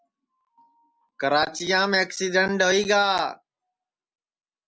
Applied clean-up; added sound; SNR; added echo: none; none; none; none.